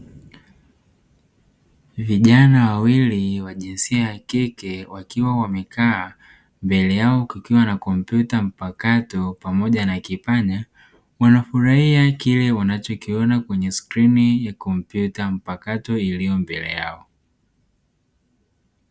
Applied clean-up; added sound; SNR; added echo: none; none; none; none.